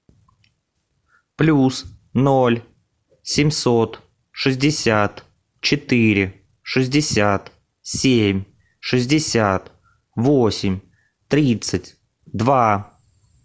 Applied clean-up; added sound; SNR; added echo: none; none; none; none.